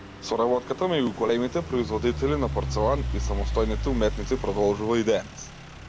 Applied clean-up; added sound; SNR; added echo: none; Idling / Truck; 6 dB; none.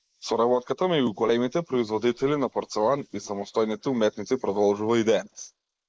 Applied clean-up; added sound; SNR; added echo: neural mask model Resemble Enhance denoiser.